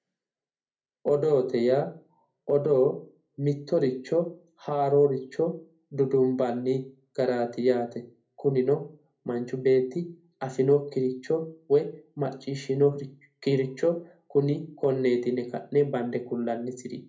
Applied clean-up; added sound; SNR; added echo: none; none; none; reverberation time 0.3 s.